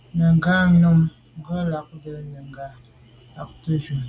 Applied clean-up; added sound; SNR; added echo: none; none; none; none.